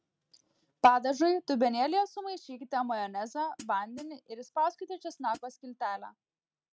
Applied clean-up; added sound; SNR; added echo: neural mask model RNNoise.